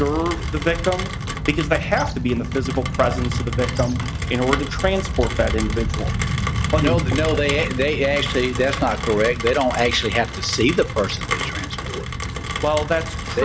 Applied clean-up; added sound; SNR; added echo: none; Rain; 3 dB; none.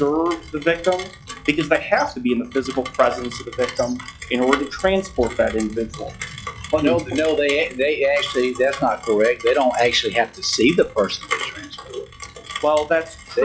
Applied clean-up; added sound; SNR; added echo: classical method log-MMSE.